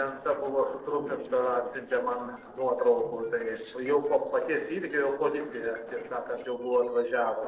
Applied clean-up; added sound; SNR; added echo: neural separator model SepFormer DNS4.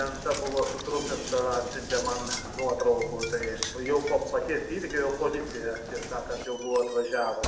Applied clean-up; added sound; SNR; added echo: none; Knock; 8 dB; reverberation time 0.8 s.